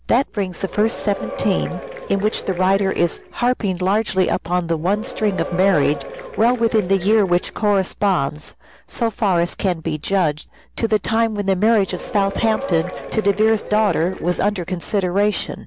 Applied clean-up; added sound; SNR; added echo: none; Applause / Crowd / Cheering; 12 dB; none.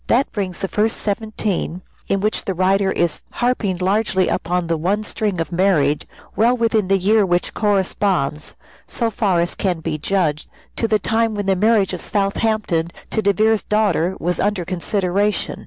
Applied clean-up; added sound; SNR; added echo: none; none; none; none.